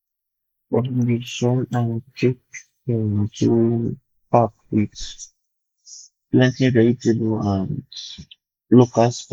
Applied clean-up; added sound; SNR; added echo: neural mask model Resemble Enhance denoiser.